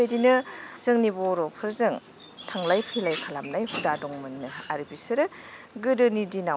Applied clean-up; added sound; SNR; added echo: none; none; none; none.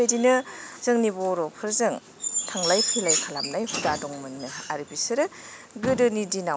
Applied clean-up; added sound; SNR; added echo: none; Motor vehicle (road); 19 dB; none.